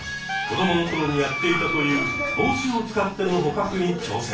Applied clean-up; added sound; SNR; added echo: none; Wind instrument, woodwind instrument; 4 dB; reverberation time 0.3 s.